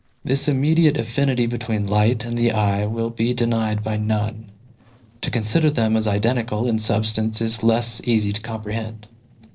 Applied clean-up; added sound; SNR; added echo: neural separator model SepFormer DNS4.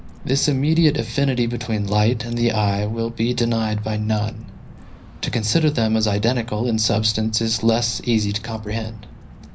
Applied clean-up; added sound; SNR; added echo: none; Drip / Water; 17 dB; reverberation time 0.5 s.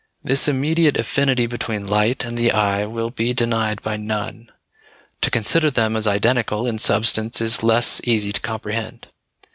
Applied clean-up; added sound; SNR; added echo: none; none; none; none.